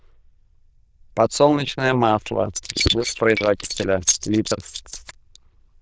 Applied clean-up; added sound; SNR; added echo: neural diffusion model UNIVERSE++.